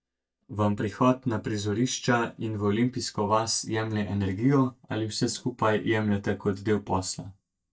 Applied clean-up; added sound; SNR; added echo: neural mask model DeepFilterNet 3.